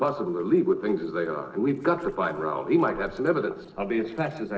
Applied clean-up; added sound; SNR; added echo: neural separator model SepFormer DNS4.